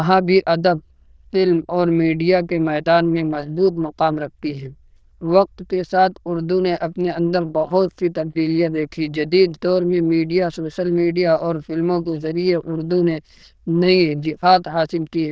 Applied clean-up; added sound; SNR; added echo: neural diffusion model UNIVERSE++.